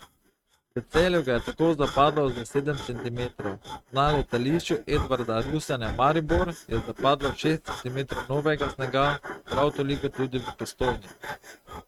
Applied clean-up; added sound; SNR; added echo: neural mask model RNNoise.